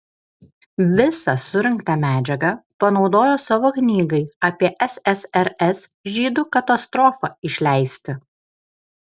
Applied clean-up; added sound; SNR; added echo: none; none; none; none.